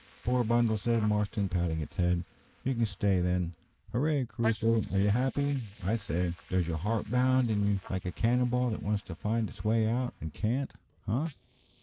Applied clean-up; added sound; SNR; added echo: neural mask model Resemble Enhance denoiser.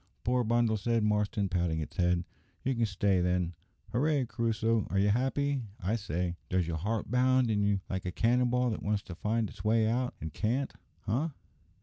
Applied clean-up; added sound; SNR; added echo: none; none; none; none.